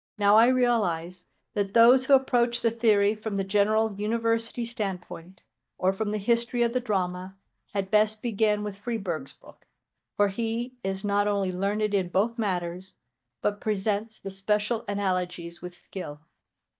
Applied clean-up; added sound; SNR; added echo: neural mask model DeepFilterNet 3.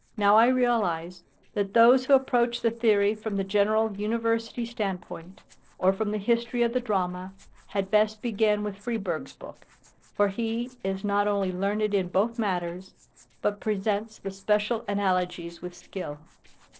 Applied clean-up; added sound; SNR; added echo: neural separator model SepFormer DNS4.